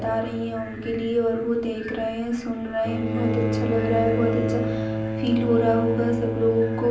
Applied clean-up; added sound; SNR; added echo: none; Bowed string instrument; 4 dB; reverberation time 0.6 s.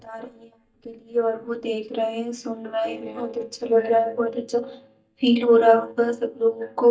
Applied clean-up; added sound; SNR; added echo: neural mask model DeepFilterNet 3.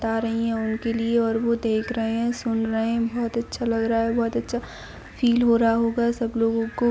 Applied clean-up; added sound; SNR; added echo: none; none; none; none.